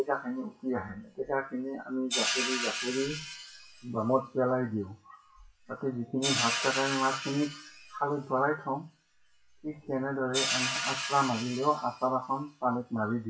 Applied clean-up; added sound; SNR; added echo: classical method WPE with log-MMSE.